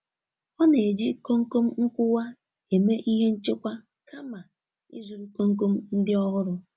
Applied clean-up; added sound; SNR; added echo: none; none; none; none.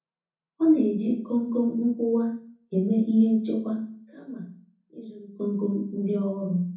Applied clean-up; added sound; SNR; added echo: none; none; none; reverberation time 0.6 s.